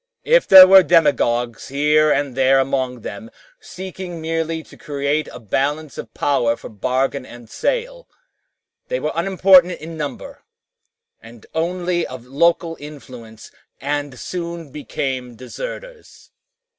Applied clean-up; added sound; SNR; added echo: none; none; none; none.